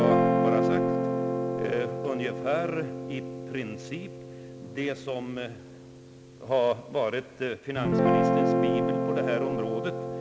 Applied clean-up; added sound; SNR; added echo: none; Guitar; -4 dB; none.